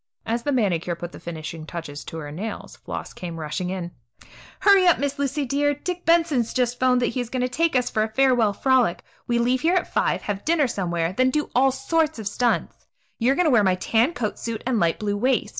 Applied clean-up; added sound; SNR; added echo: none; none; none; none.